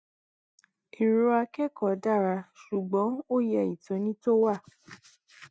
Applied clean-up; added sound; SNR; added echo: none; none; none; none.